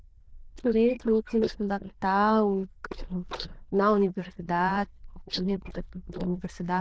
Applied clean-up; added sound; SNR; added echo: neural diffusion model UNIVERSE++.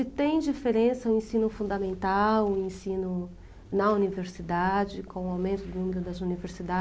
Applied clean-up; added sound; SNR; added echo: none; none; none; none.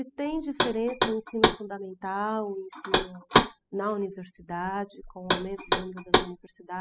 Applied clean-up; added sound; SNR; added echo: classical method spectral subtraction.